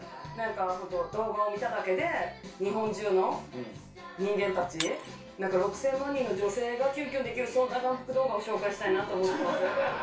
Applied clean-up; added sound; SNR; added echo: none; Shatter; 16 dB; reverberation time 0.3 s.